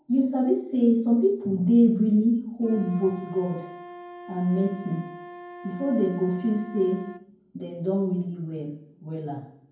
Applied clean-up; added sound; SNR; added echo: none; Wind instrument, woodwind instrument; 19 dB; reverberation time 0.9 s.